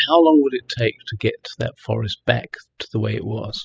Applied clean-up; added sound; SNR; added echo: classical method spectral subtraction.